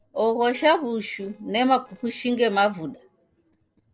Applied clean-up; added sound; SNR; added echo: neural separator model SepFormer DNS4.